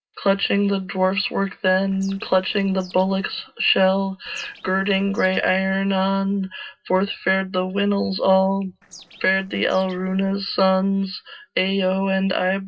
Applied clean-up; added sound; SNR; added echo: neural separator model SepFormer DNS4.